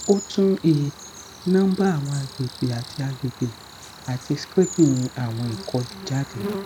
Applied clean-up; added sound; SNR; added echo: none; Cricket; 14 dB; none.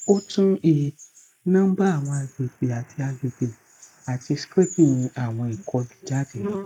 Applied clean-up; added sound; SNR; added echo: neural mask model Resemble Enhance denoiser.